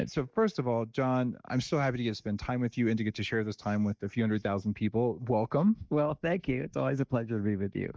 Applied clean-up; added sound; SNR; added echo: neural mask model DeepFilterNet 3.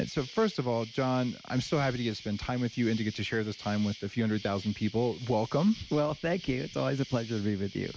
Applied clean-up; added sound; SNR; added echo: none; Insect; 18 dB; none.